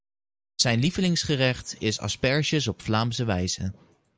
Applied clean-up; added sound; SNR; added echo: none; none; none; none.